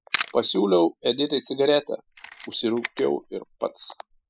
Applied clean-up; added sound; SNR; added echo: classical method Wiener filter.